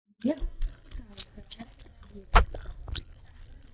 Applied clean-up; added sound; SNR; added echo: neural mask model DeepFilterNet 3.